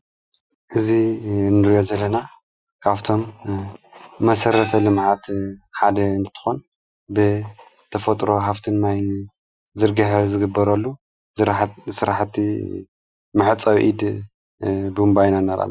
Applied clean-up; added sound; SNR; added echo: classical method Wiener filter.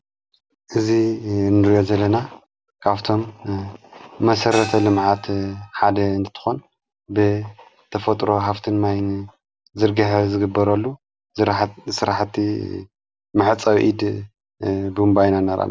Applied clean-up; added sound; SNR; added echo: none; Gong; 13 dB; none.